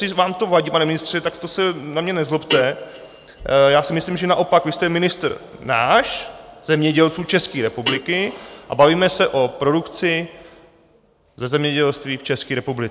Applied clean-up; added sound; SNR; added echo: none; Guitar; 14 dB; none.